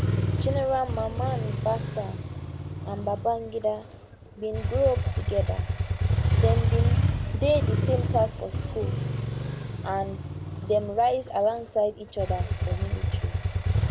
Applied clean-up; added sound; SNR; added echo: none; Motorcycle; -2 dB; none.